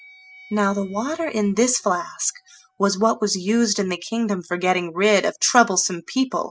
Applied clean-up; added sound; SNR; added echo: classical method spectral subtraction.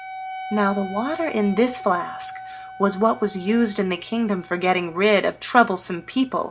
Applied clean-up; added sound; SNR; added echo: none; Wind instrument, woodwind instrument; 16 dB; none.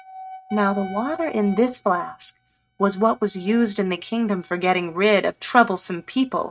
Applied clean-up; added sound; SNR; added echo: neural mask model RNNoise.